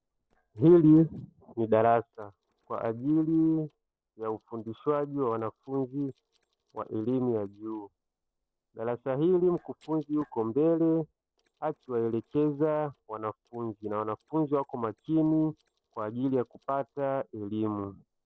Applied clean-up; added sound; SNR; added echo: neural separator model SepFormer DNS4.